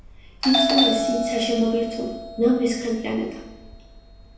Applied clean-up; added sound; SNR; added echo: none; Doorbell; 3 dB; reverberation time 0.9 s.